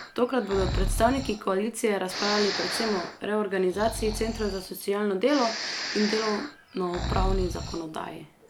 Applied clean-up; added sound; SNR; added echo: none; Breathing; 5 dB; none.